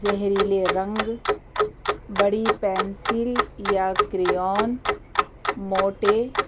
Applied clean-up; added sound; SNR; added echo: none; Clock; 1 dB; none.